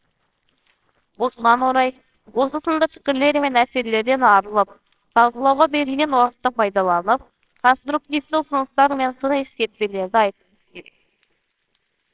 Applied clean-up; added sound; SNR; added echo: neural separator model SepFormer WHAMR!.